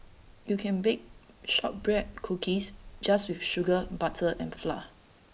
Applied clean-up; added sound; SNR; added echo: none; Wind; 18 dB; none.